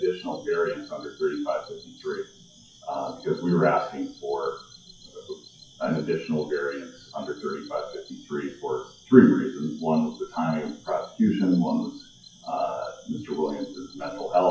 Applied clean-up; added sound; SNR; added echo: classical method WPE with log-MMSE.